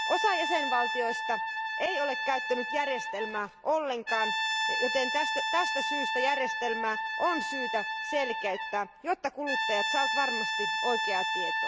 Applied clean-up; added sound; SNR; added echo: none; Brass instrument; 0 dB; none.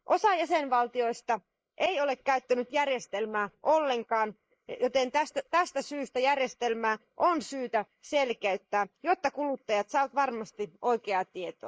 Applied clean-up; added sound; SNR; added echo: neural mask model Resemble Enhance denoiser.